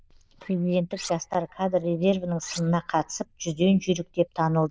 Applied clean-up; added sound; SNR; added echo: neural diffusion model UNIVERSE++.